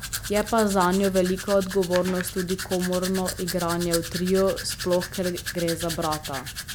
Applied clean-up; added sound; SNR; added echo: none; Domestic sounds, home sounds; 9 dB; none.